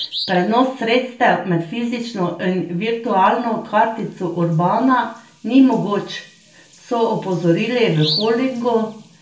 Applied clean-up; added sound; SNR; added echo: none; Bird vocalization, bird call, bird song; 16 dB; reverberation time 0.2 s.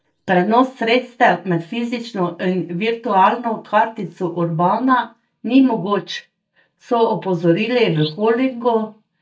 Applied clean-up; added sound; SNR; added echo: neural mask model DeepFilterNet 3.